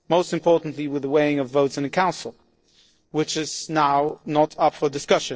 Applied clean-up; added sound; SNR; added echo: neural separator model SepFormer DNS4.